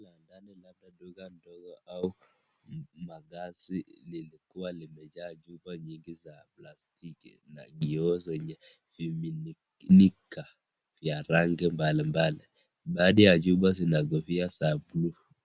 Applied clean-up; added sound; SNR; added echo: none; none; none; none.